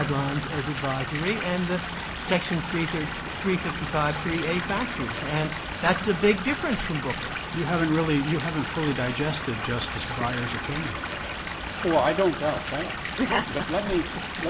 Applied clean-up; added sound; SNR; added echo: none; Stream / Liquid; 4 dB; none.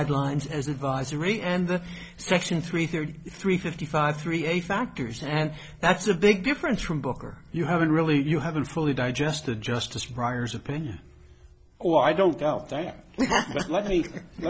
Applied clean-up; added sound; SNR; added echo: none; none; none; none.